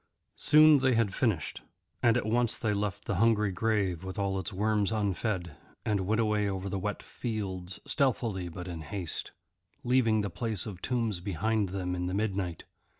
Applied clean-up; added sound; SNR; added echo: none; none; none; none.